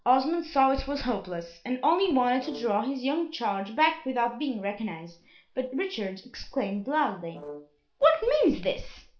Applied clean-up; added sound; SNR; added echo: neural separator model SepFormer DNS4.